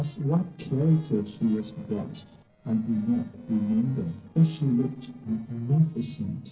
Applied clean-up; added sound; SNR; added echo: neural separator model SepFormer DNS4.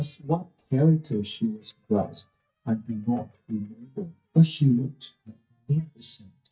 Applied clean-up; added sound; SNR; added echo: neural mask model DeepFilterNet 3.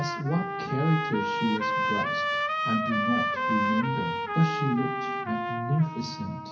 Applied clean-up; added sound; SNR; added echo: none; Trumpet; 0 dB; reverberation time 0.3 s.